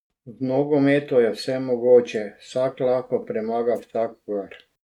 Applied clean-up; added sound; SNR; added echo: neural mask model RNNoise.